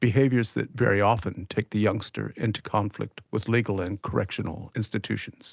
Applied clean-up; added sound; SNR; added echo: none; none; none; none.